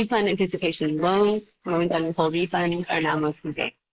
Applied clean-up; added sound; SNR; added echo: neural mask model Resemble Enhance denoiser.